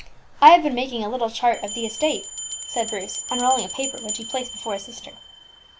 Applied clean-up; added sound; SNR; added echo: none; Bell; 10 dB; none.